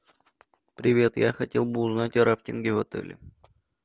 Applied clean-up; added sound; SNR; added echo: none; none; none; none.